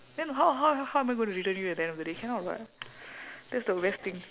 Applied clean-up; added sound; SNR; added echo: none; none; none; none.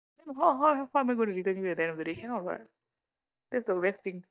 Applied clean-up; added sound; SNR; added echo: neural mask model DeepFilterNet 3.